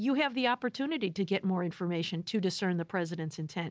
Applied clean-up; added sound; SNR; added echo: none; none; none; none.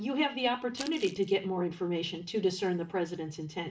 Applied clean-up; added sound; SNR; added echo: none; Crumpling, crinkling; 14 dB; reverberation time 0.4 s.